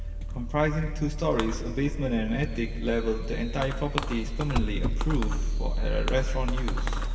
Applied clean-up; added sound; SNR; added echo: none; Fireworks; -1 dB; reverberation time 2.8 s.